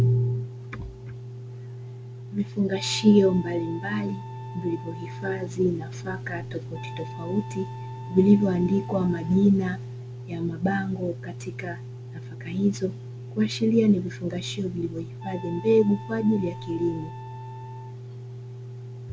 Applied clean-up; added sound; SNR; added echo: none; Wind instrument, woodwind instrument; 19 dB; none.